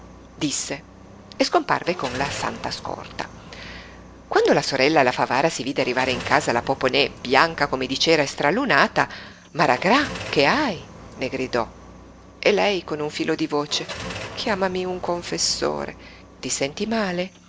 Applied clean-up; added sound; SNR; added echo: none; Car; 16 dB; none.